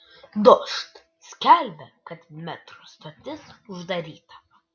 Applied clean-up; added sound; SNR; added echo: none; none; none; none.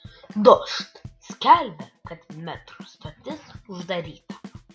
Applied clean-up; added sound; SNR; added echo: none; Bass drum / Snare drum / Drum kit; 20 dB; none.